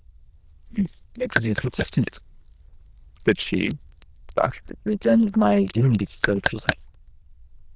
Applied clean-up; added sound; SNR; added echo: neural diffusion model UNIVERSE++.